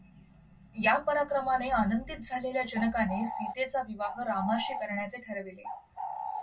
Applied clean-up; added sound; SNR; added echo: none; Bird; 6 dB; reverberation time 0.1 s.